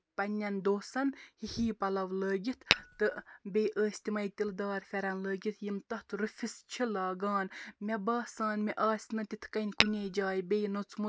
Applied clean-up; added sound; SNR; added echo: none; Tap / Glass; -1 dB; none.